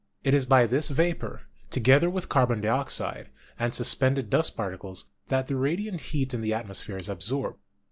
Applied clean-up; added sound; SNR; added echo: none; none; none; none.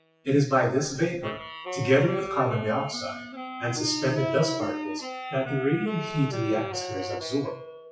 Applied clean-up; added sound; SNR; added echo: classical method WPE with log-MMSE.